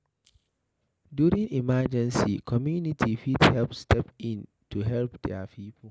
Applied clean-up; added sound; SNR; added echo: none; none; none; none.